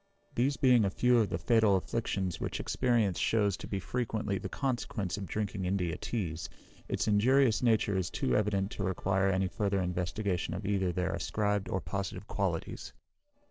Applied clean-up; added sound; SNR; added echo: neural separator model SepFormer DNS4.